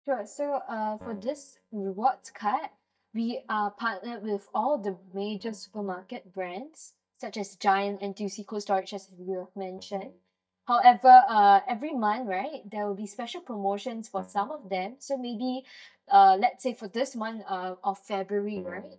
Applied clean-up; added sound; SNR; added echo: neural mask model DeepFilterNet 3.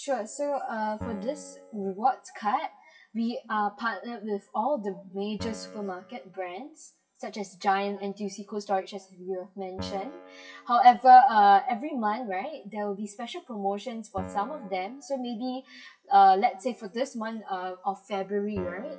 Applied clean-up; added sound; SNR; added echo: classical method WPE with log-MMSE.